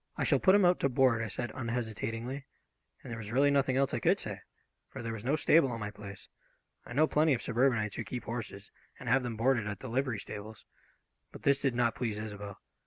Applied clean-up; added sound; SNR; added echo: none; none; none; none.